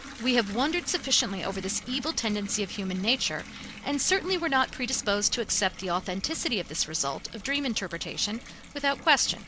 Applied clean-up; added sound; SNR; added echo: none; Bathtub (filling or washing) / Water tap, faucet; 15 dB; none.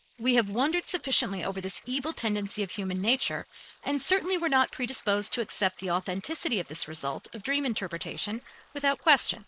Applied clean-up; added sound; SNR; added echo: neural mask model Resemble Enhance denoiser.